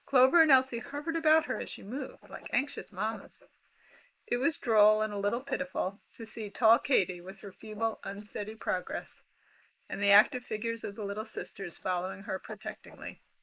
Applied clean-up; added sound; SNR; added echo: neural mask model Resemble Enhance denoiser.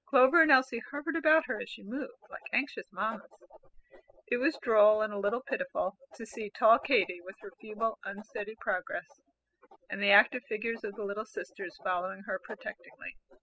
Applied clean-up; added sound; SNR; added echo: classical method spectral subtraction.